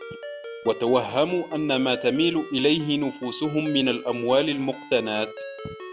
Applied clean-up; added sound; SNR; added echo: none; Ringtone; 14 dB; none.